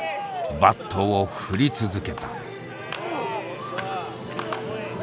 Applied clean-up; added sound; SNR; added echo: none; none; none; none.